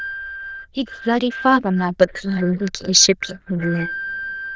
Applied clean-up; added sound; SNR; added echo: neural diffusion model UNIVERSE++.